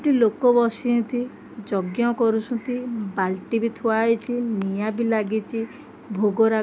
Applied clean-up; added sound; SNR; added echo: none; none; none; none.